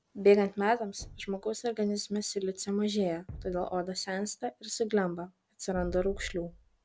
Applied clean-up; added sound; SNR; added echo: none; Thump, thud; 18 dB; none.